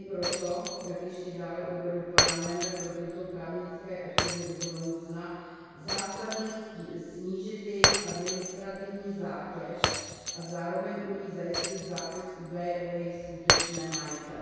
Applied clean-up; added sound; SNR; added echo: none; Shatter; -2 dB; reverberation time 1.9 s.